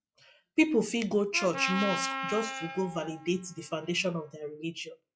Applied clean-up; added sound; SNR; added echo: classical method log-MMSE.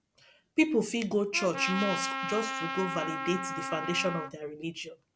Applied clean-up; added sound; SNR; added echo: none; Trumpet; 4 dB; none.